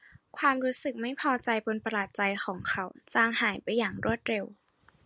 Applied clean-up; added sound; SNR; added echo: none; none; none; none.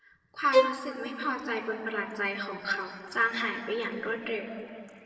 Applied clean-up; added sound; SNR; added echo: neural separator model SepFormer DNS4.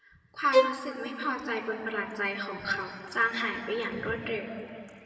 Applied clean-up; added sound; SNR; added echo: none; Bowed string instrument; -4 dB; reverberation time 2.5 s.